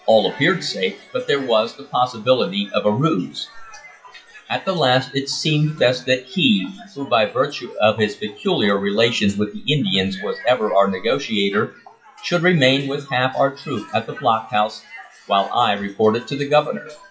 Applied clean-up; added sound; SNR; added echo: classical method WPE with log-MMSE.